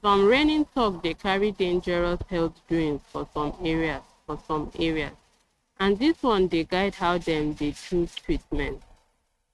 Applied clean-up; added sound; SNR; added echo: neural mask model RNNoise.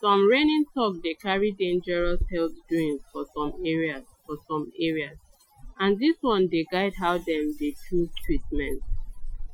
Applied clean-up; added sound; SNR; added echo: classical method Wiener filter.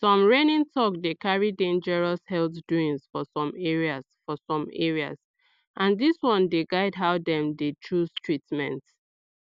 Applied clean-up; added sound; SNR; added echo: none; none; none; none.